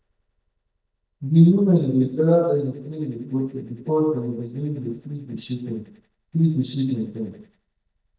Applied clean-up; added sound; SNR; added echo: neural mask model DeepFilterNet 3.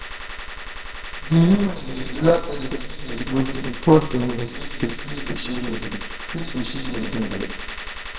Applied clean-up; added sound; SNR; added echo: neural separator model SepFormer WHAMR!.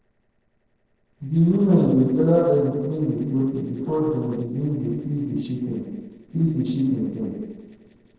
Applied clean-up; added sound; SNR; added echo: neural separator model SepFormer DNS4.